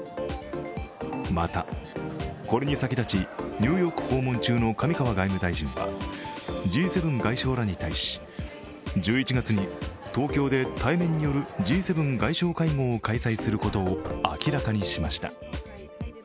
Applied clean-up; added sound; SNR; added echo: none; Knock / Wood; 14 dB; none.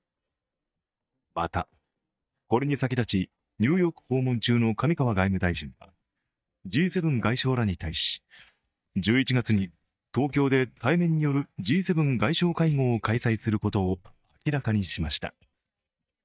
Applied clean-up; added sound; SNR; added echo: neural mask model DeepFilterNet 3.